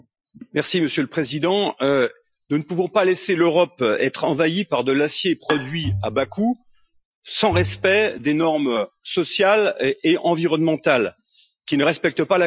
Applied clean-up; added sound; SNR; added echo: classical method Wiener filter.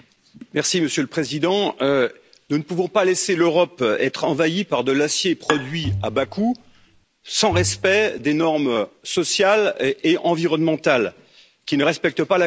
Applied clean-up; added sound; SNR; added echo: none; Bowed string instrument + Bowed string instrument; 9 dB; none.